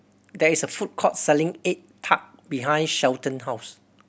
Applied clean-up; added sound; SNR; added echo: none; none; none; none.